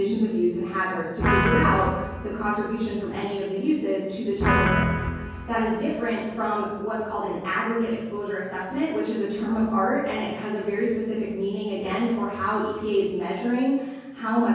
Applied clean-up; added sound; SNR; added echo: none; Guitar; 1 dB; reverberation time 1.3 s.